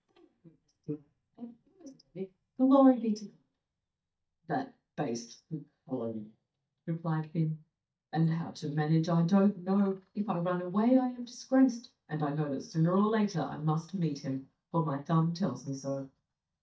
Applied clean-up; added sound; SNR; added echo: neural mask model DeepFilterNet 3.